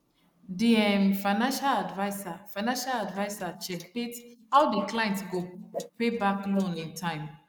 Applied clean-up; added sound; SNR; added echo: neural mask model Resemble Enhance denoiser.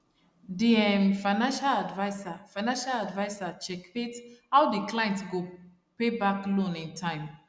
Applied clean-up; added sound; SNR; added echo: none; none; none; none.